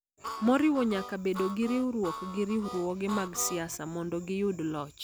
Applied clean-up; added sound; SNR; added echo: none; Harmonica; 11 dB; none.